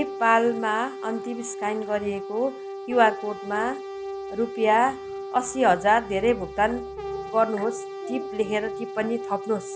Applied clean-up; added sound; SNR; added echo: none; Brass instrument; 9 dB; none.